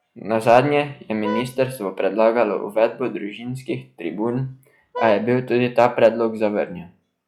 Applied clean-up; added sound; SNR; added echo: classical method log-MMSE.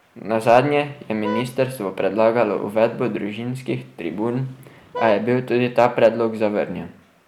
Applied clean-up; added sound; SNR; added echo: none; Vehicle horn, car horn, honking; 13 dB; none.